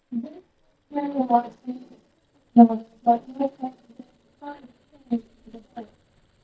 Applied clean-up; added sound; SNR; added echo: neural mask model DeepFilterNet 3.